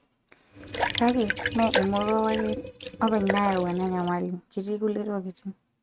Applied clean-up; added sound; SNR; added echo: neural mask model RNNoise.